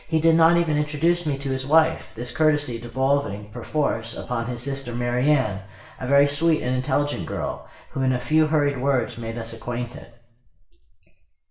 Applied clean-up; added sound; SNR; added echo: none; none; none; reverberation time 0.6 s.